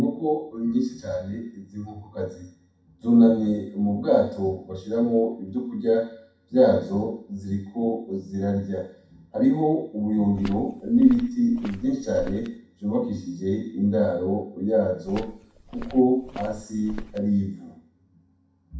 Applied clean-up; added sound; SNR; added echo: none; Walk, footsteps; 15 dB; reverberation time 0.6 s.